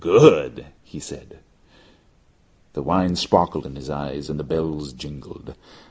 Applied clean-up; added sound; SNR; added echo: none; none; none; none.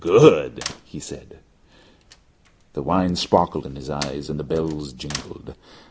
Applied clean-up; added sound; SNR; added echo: none; Slam; 18 dB; none.